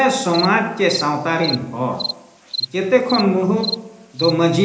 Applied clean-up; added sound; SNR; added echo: none; Cricket; 10 dB; reverberation time 1.0 s.